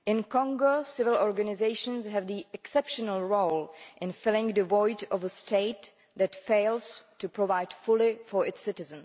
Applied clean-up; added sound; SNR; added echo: none; none; none; none.